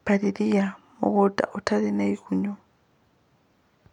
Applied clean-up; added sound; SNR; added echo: none; none; none; none.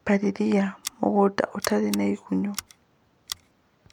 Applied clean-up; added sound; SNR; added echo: none; Scissors; 16 dB; none.